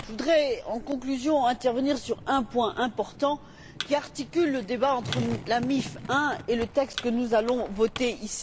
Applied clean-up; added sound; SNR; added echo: none; Thump, thud + Skateboard; 13 dB; none.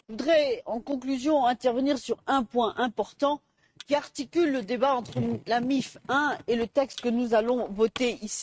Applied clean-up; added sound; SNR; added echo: neural mask model RNNoise.